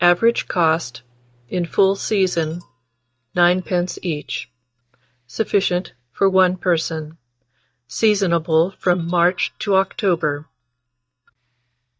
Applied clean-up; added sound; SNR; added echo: neural mask model DeepFilterNet 3.